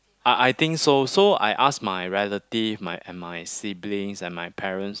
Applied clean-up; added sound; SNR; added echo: none; none; none; none.